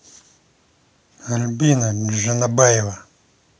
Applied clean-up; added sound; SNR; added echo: none; none; none; none.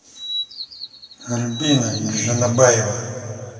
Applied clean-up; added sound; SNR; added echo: none; Bird vocalization, bird call, bird song; 11 dB; reverberation time 2.4 s.